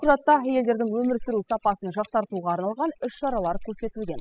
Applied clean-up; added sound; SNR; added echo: classical method spectral subtraction.